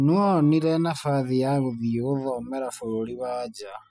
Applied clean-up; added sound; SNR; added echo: classical method spectral subtraction.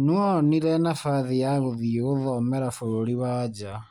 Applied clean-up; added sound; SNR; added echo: neural mask model Resemble Enhance denoiser.